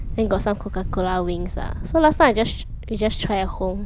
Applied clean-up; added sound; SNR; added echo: none; Wind; 6 dB; none.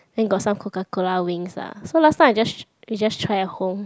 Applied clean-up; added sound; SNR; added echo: none; none; none; none.